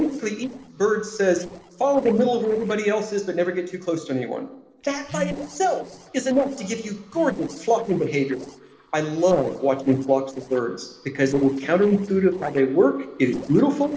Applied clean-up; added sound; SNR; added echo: neural separator model SepFormer DNS4.